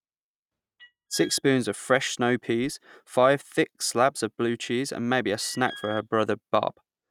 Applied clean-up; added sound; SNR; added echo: neural mask model RNNoise.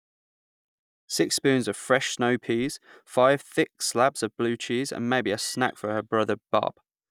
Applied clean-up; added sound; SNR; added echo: neural mask model DeepFilterNet 3.